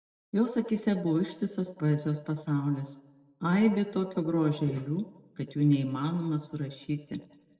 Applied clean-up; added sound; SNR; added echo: neural separator model SepFormer DNS4.